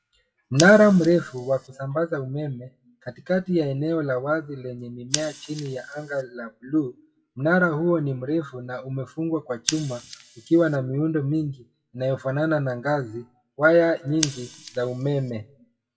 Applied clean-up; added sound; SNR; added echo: classical method WPE with log-MMSE.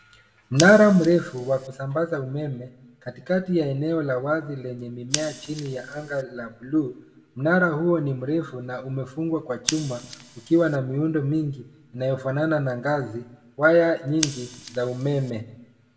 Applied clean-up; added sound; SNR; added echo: none; Scissors; 16 dB; reverberation time 0.8 s.